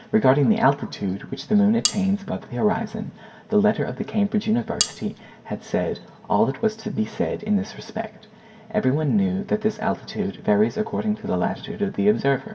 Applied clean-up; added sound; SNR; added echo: none; Cutlery, silverware; 5 dB; reverberation time 1.3 s.